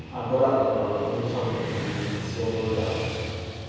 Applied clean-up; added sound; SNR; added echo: none; Motorcycle / Traffic noise, roadway noise; 7 dB; reverberation time 2.2 s.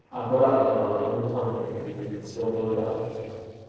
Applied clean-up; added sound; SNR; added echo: neural separator model SepFormer DNS4.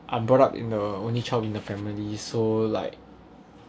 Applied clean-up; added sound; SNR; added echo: none; none; none; none.